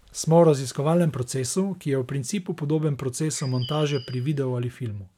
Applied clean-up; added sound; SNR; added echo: none; Bird; 18 dB; none.